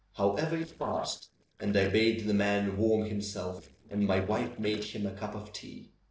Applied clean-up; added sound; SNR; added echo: neural separator model SepFormer DNS4.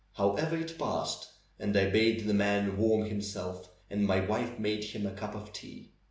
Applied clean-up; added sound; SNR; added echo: none; none; none; none.